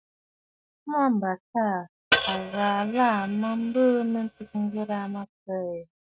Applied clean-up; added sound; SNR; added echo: neural mask model RNNoise.